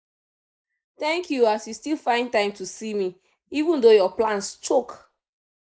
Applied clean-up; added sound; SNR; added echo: neural mask model Resemble Enhance denoiser.